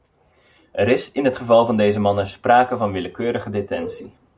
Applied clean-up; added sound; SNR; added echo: none; none; none; none.